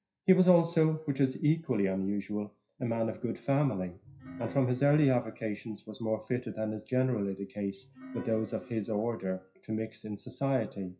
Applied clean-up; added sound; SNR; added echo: classical method WPE with log-MMSE.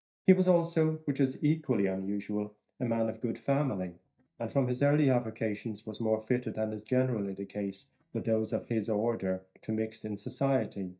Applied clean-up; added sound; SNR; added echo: neural mask model DeepFilterNet 3.